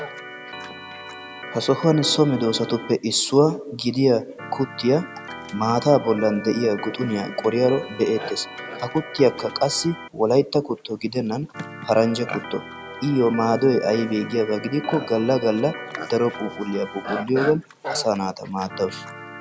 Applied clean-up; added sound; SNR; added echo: none; Livestock, farm animals, working animals + Organ; 13 dB; none.